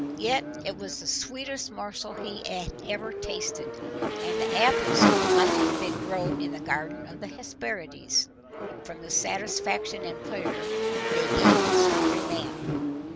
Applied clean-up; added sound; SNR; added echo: none; Motorcycle / Engine; -5 dB; none.